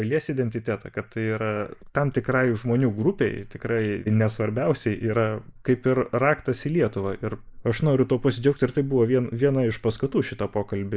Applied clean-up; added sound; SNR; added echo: neural mask model Resemble Enhance denoiser.